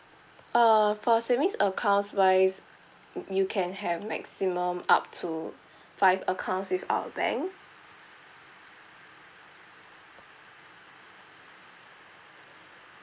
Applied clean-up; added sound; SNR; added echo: none; none; none; none.